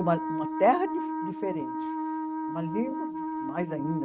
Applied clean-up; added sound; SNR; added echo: neural mask model RNNoise.